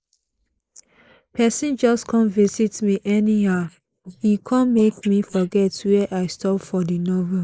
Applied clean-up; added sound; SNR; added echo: neural mask model Resemble Enhance denoiser.